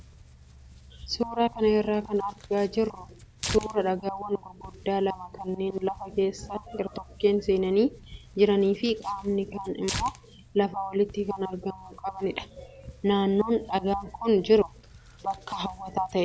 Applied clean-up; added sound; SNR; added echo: none; Tearing; 17 dB; none.